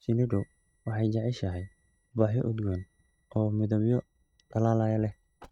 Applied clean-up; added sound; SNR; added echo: neural mask model RNNoise.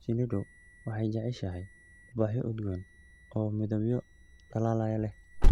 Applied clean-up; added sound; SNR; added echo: none; Alarm; -1 dB; none.